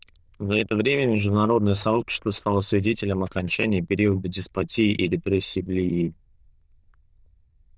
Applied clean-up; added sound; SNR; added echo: neural diffusion model UNIVERSE++.